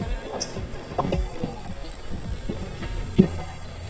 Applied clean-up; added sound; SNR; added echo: neural mask model DeepFilterNet 3.